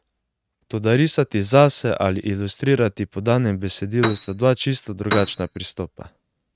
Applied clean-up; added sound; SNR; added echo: neural mask model RNNoise.